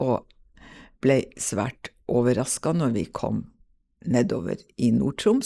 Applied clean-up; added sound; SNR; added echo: neural mask model Resemble Enhance denoiser.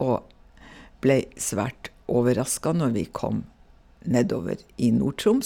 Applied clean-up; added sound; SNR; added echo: none; none; none; none.